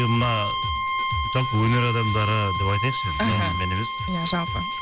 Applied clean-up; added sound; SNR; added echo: none; Bowed string instrument; 3 dB; none.